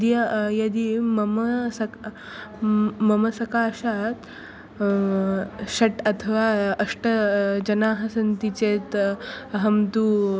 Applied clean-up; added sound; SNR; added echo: none; none; none; none.